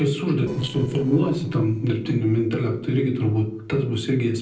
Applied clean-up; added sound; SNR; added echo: neural separator model SepFormer DNS4.